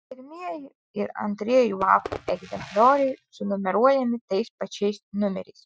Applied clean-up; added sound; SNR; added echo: classical method Wiener filter.